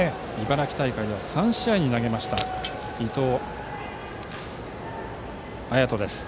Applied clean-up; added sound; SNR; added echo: none; Shatter; 16 dB; none.